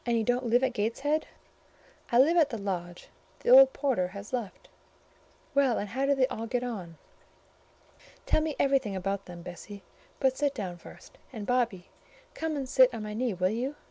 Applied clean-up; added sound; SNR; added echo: none; none; none; none.